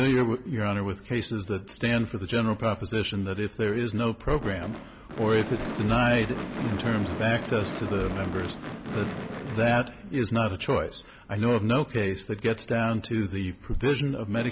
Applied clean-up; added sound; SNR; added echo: none; Gunshot, gunfire / Fireworks; 12 dB; none.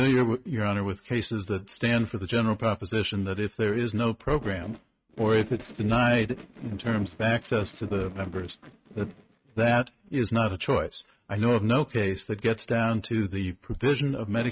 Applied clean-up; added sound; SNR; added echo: neural mask model RNNoise.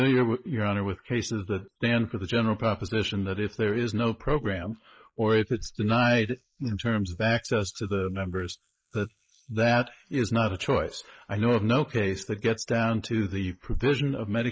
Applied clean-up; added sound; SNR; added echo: neural mask model Resemble Enhance denoiser.